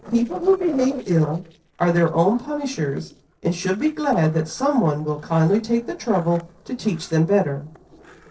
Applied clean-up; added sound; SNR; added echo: neural separator model SepFormer DNS4.